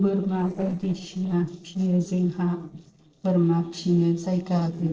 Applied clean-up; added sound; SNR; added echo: neural separator model SepFormer DNS4.